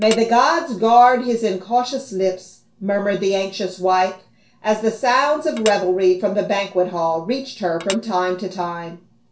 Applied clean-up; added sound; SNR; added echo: none; Tap / Dishes, pots, and pans; 11 dB; reverberation time 0.3 s.